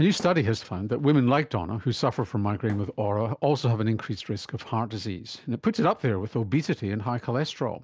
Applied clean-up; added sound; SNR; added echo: none; Thump, thud; 19 dB; none.